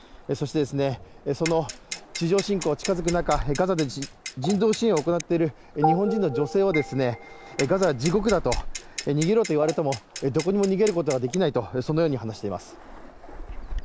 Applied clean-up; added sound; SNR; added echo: none; Waves, surf + Clock; 12 dB; none.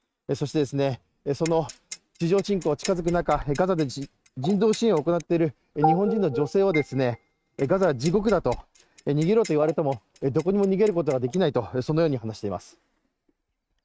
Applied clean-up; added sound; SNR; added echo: neural mask model RNNoise.